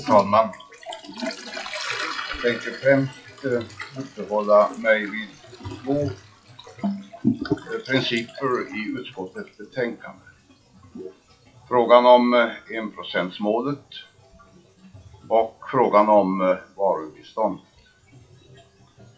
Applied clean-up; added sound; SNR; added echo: classical method WPE with log-MMSE.